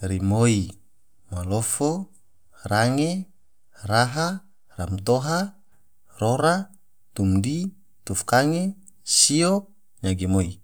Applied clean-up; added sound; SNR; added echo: none; none; none; none.